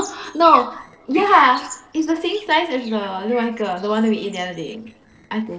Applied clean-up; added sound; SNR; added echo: neural separator model SepFormer DNS4.